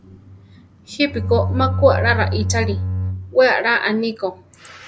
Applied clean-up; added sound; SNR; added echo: none; Bowed string instrument; 2 dB; none.